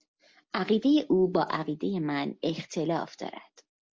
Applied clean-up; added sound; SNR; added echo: none; none; none; none.